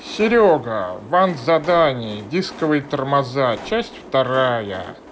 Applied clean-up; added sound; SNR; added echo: none; Train + Explosion; 19 dB; none.